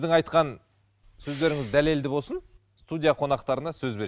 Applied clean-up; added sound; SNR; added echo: none; Respiratory sounds; 15 dB; none.